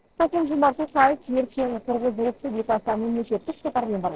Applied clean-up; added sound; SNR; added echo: neural separator model SepFormer DNS4.